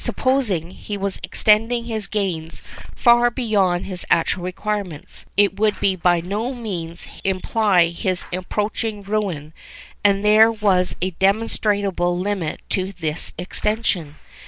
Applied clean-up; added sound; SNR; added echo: none; Slam / Alarm; 16 dB; none.